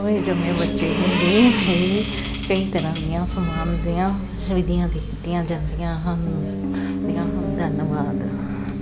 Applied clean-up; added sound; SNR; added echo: none; Piano; 5 dB; none.